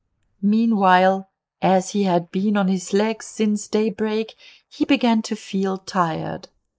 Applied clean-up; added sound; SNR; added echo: neural mask model Resemble Enhance denoiser.